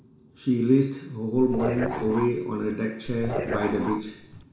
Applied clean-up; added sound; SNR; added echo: none; Dog; 7 dB; reverberation time 0.7 s.